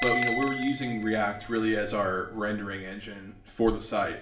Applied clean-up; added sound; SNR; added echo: none; Bell; 7 dB; reverberation time 0.7 s.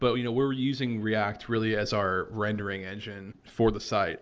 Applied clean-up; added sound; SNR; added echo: none; none; none; none.